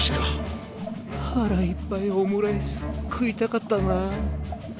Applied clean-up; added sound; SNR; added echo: none; none; none; none.